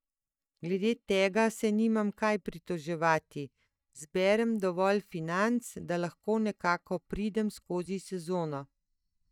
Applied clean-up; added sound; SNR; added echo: neural mask model DeepFilterNet 3.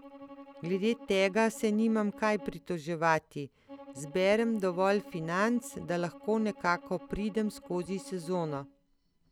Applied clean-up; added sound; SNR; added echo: none; Bowed string instrument; 18 dB; none.